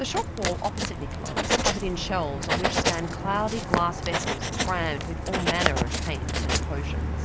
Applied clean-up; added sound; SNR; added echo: none; Writing; -3 dB; none.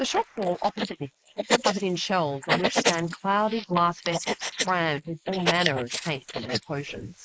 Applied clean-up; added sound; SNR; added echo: neural mask model Resemble Enhance denoiser.